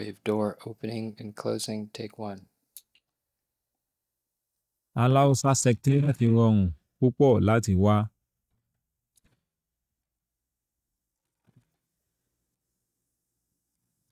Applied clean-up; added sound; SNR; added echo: neural mask model DeepFilterNet 3.